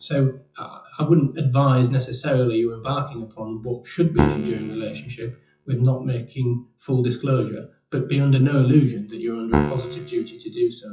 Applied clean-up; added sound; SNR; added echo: classical method WPE with log-MMSE.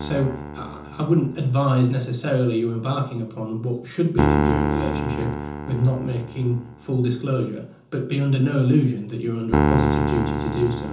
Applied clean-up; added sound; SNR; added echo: none; Piano; 4 dB; reverberation time 0.6 s.